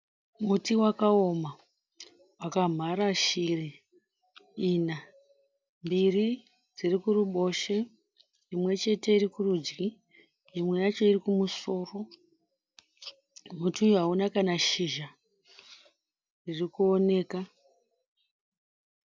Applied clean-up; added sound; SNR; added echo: none; none; none; none.